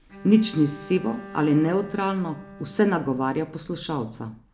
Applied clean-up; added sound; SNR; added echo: none; Bowed string instrument; 19 dB; none.